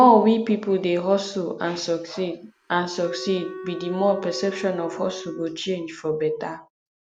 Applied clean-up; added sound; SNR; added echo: none; Wind instrument, woodwind instrument; 14 dB; none.